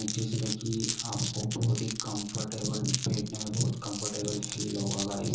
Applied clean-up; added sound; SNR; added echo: none; Glass; 5 dB; reverberation time 0.6 s.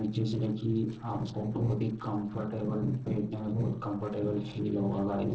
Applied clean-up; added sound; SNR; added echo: neural separator model SepFormer DNS4.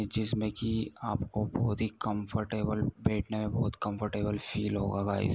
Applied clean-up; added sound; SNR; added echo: none; none; none; none.